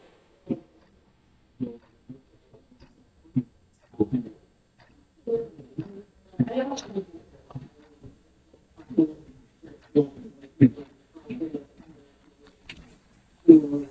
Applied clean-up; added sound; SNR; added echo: neural mask model DeepFilterNet 3.